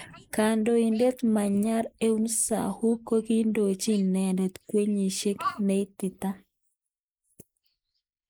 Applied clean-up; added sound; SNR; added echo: neural mask model Resemble Enhance denoiser.